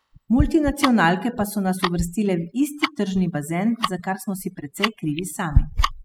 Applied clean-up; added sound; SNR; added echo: classical method spectral subtraction.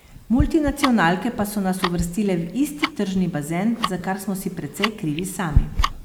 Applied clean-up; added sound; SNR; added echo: none; Tick-tock; 4 dB; none.